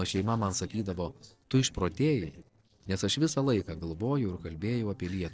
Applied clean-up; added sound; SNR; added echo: neural separator model SepFormer DNS4.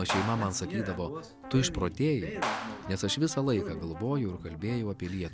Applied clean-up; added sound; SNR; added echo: none; Clapping; 8 dB; none.